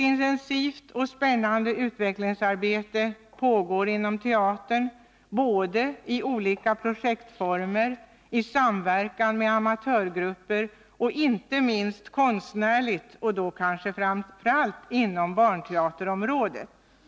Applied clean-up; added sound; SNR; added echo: none; none; none; none.